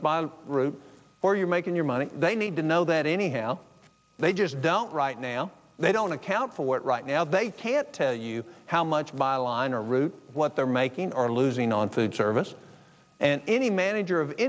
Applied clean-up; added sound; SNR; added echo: none; none; none; none.